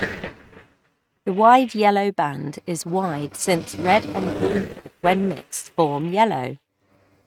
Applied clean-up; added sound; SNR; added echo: neural mask model RNNoise.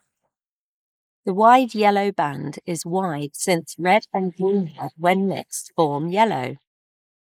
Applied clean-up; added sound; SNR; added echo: neural mask model Resemble Enhance denoiser.